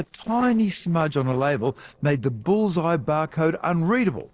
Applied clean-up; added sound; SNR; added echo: neural separator model SepFormer DNS4.